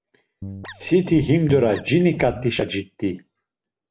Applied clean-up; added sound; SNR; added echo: none; Guitar; 14 dB; none.